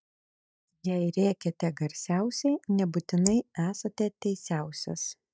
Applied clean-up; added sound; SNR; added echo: neural mask model DeepFilterNet 3.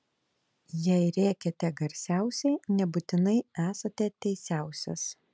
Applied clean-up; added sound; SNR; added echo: none; none; none; none.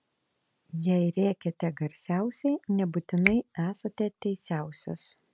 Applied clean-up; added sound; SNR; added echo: none; Finger snapping; 7 dB; none.